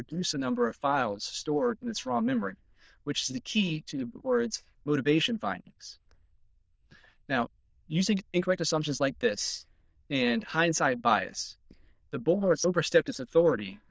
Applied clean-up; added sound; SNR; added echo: neural diffusion model UNIVERSE++.